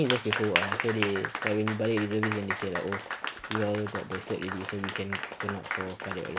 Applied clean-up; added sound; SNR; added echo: none; Applause; 3 dB; none.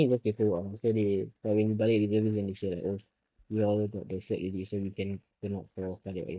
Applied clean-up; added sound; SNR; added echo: neural mask model DeepFilterNet 3.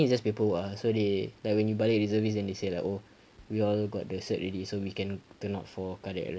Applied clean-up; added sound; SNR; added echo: none; none; none; none.